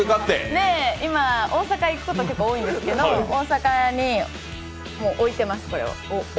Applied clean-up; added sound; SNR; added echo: none; none; none; none.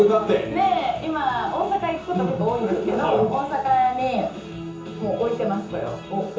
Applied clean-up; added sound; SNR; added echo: none; none; none; reverberation time 0.6 s.